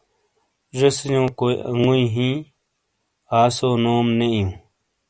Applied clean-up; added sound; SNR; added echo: none; none; none; none.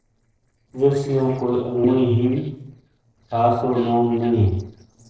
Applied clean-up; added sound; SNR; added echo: neural separator model SepFormer DNS4.